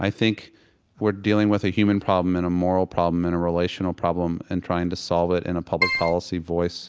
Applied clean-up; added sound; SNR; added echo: none; Keyboard (musical); 1 dB; none.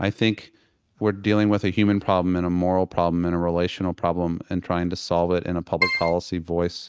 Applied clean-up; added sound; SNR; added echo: neural mask model RNNoise.